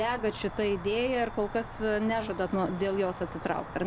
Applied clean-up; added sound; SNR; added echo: none; Cricket; 12 dB; none.